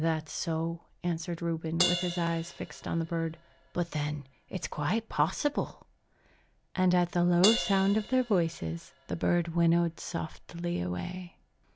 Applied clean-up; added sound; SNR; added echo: none; Crash cymbal; 11 dB; none.